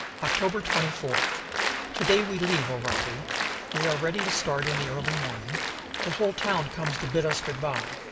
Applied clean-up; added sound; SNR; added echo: none; Applause; 1 dB; reverberation time 1.0 s.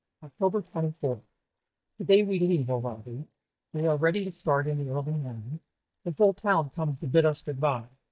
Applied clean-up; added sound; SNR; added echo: neural mask model DeepFilterNet 3.